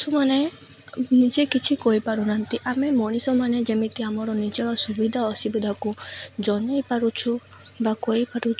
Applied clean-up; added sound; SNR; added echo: none; none; none; none.